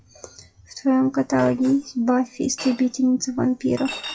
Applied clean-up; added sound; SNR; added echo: classical method WPE with log-MMSE.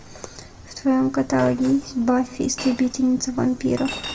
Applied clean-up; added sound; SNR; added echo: none; Chink, clink; 16 dB; reverberation time 1.0 s.